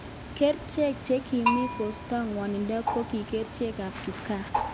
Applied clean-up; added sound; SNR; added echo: none; Bell + Bird; 4 dB; none.